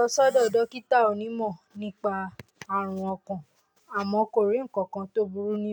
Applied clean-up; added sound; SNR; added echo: none; none; none; none.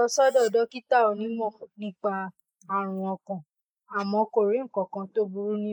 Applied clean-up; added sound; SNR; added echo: neural mask model Resemble Enhance denoiser.